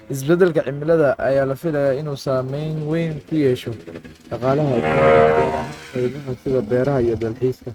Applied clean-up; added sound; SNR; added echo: neural mask model RNNoise.